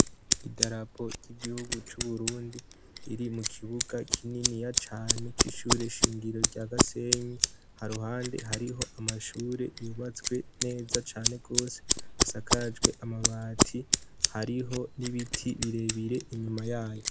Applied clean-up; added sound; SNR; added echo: none; Scissors; -4 dB; none.